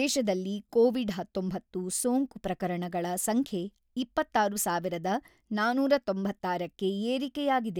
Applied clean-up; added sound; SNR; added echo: none; none; none; none.